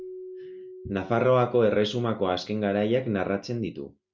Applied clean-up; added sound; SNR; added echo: none; Keyboard (musical); 20 dB; none.